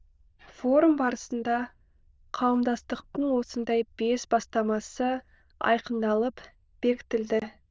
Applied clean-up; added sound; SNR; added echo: neural diffusion model UNIVERSE++.